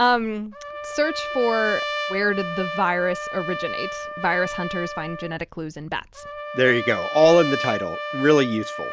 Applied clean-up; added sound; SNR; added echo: none; Trumpet; 8 dB; none.